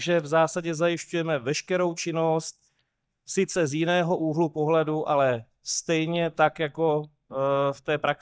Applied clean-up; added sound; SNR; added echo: neural mask model DeepFilterNet 3.